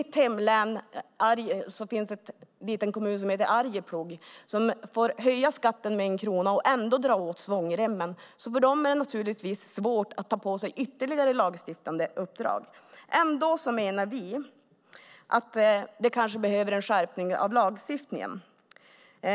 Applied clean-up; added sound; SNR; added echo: none; none; none; none.